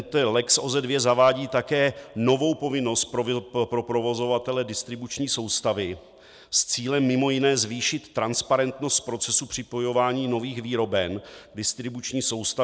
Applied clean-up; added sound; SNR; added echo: none; none; none; none.